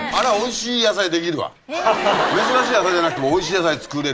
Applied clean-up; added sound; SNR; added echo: none; none; none; none.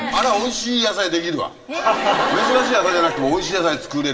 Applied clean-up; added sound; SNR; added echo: none; Bark; 10 dB; reverberation time 2.8 s.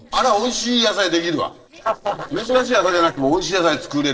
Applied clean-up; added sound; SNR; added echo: neural separator model SepFormer DNS4.